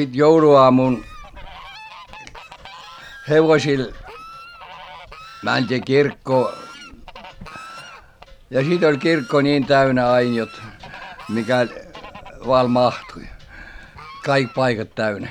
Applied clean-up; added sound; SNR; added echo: none; Fowl; 19 dB; none.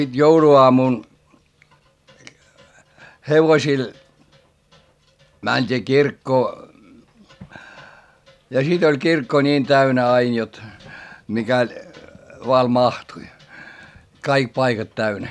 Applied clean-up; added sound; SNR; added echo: none; none; none; none.